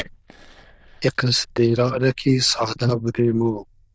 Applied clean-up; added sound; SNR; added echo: neural diffusion model UNIVERSE++.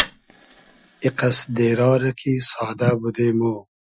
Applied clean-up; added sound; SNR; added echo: classical method Wiener filter.